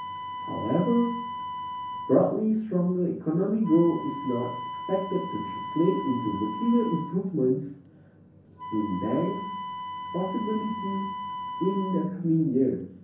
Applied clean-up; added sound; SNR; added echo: none; Wind instrument, woodwind instrument; 9 dB; reverberation time 0.6 s.